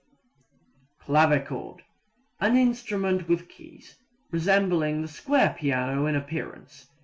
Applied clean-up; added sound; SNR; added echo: none; none; none; none.